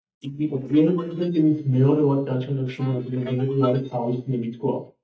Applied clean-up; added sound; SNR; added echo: neural mask model DeepFilterNet 3.